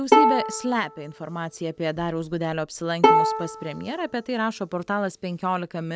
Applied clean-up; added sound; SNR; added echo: none; Bowed string instrument; -3 dB; none.